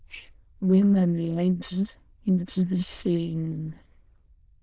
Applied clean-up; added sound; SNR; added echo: neural diffusion model UNIVERSE++.